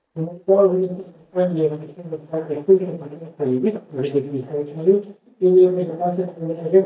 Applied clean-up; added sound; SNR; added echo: neural mask model DeepFilterNet 3.